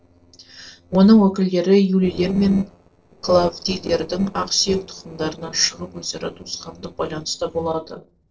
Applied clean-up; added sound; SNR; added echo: neural separator model SepFormer DNS4.